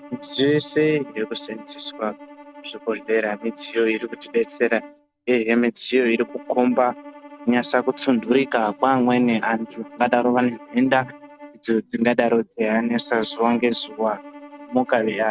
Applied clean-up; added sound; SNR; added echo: none; Bowed string instrument; 20 dB; none.